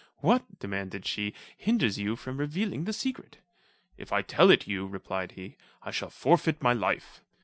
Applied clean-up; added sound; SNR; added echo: none; none; none; none.